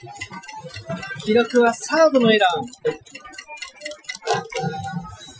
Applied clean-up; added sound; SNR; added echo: classical method Wiener filter.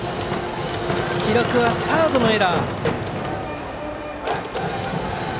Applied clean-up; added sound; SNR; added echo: none; none; none; none.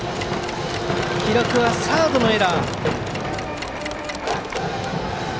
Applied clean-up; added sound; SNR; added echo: none; Mechanisms; 14 dB; none.